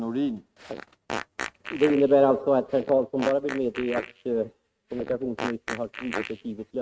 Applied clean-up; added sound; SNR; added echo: neural mask model RNNoise.